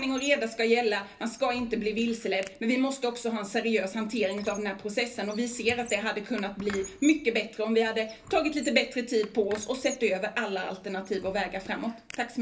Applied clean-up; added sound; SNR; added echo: none; Squeak; 19 dB; reverberation time 0.3 s.